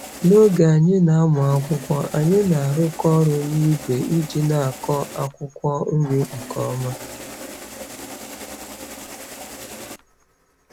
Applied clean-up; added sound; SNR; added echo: none; Engine starting; 16 dB; none.